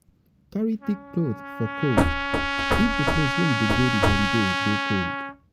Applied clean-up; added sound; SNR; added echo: none; Trumpet + Knock / Wood; -1 dB; none.